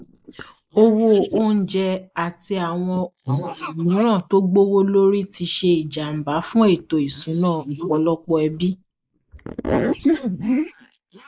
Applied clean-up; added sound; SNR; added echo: neural mask model Resemble Enhance denoiser.